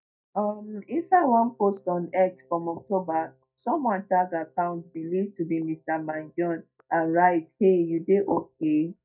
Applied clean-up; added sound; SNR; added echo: neural mask model DeepFilterNet 3.